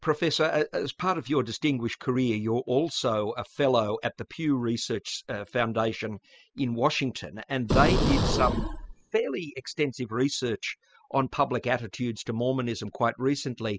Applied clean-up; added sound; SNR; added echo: classical method spectral subtraction.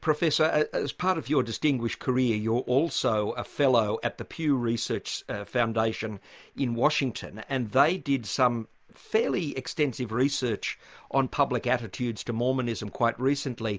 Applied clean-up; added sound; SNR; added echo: none; none; none; none.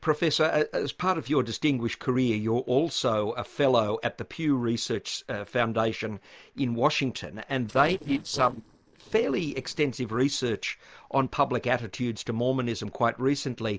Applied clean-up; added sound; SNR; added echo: neural separator model SepFormer DNS4.